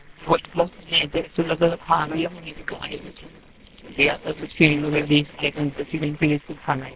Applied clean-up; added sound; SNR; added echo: neural separator model SepFormer WHAMR!.